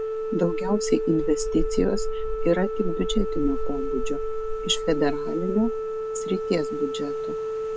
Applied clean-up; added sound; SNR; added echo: none; Rain + Organ; 0 dB; none.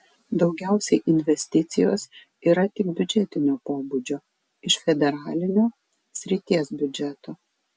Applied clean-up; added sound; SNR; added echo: none; none; none; none.